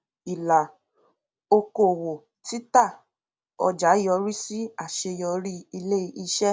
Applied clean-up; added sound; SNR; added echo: none; none; none; none.